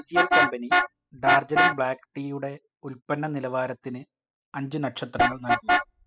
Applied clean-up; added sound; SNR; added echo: classical method spectral subtraction.